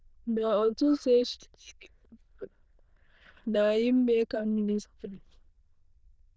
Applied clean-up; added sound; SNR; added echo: neural diffusion model UNIVERSE++.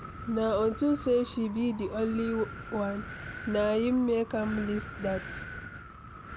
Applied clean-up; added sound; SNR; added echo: none; Wind; 11 dB; none.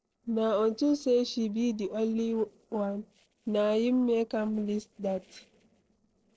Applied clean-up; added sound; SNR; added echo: neural separator model SepFormer DNS4.